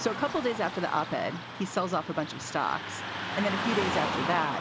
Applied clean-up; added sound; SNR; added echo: none; Car passing by / Traffic noise, roadway noise; 4 dB; none.